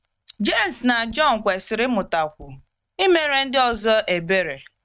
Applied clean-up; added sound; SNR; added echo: neural mask model RNNoise.